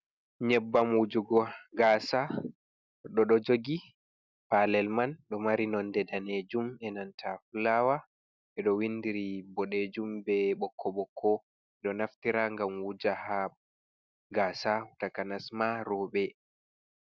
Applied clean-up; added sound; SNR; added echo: none; none; none; none.